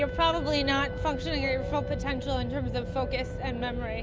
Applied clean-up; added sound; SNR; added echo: none; Wind instrument, woodwind instrument; 11 dB; none.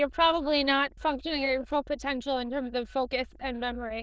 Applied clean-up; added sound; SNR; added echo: neural diffusion model UNIVERSE++.